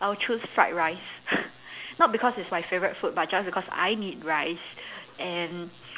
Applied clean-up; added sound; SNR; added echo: none; none; none; none.